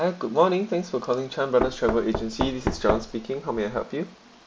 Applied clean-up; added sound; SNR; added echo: none; Knock; 6 dB; none.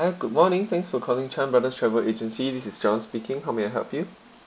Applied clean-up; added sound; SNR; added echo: none; none; none; none.